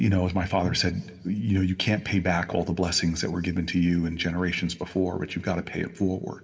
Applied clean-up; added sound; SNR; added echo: none; none; none; reverberation time 0.9 s.